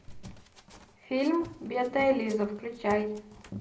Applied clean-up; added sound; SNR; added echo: none; Run; 18 dB; reverberation time 0.4 s.